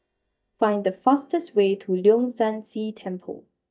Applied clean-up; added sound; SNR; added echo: neural mask model DeepFilterNet 3.